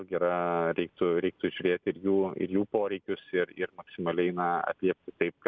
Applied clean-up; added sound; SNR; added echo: none; none; none; none.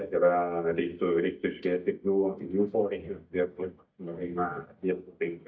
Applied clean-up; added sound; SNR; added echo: neural mask model DeepFilterNet 3.